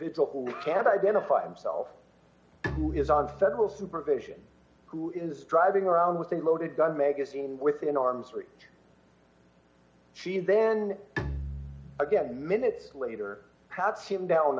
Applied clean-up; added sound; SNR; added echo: none; Bowed string instrument; 12 dB; none.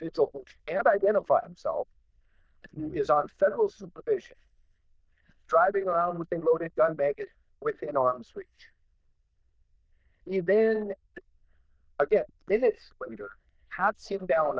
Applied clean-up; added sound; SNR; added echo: neural diffusion model UNIVERSE++.